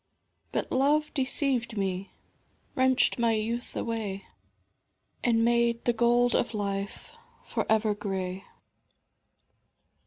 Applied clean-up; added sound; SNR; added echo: none; none; none; none.